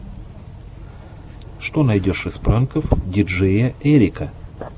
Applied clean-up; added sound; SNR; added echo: none; none; none; none.